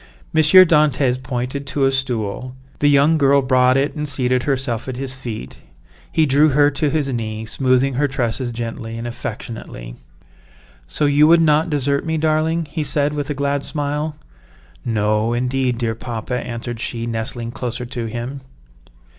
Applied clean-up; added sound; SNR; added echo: none; none; none; none.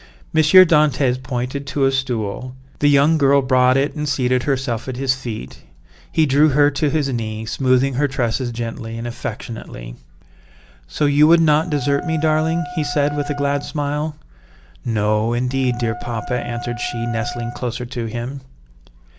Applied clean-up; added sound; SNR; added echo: none; Wind instrument, woodwind instrument; 14 dB; none.